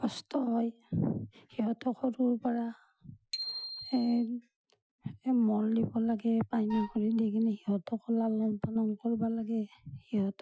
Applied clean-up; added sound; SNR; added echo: classical method Wiener filter.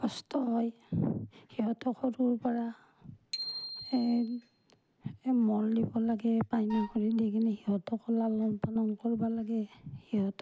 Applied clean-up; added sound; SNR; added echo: none; Wind instrument, woodwind instrument + Bicycle bell; 13 dB; none.